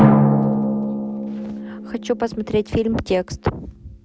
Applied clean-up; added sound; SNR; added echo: none; Drum; -4 dB; none.